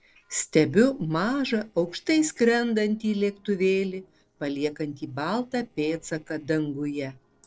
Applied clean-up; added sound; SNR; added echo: neural separator model SepFormer DNS4.